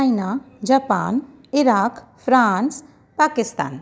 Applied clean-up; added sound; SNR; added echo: none; none; none; none.